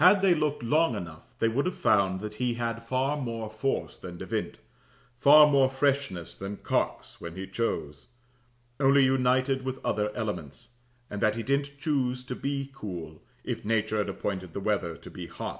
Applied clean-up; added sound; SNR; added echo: none; none; none; none.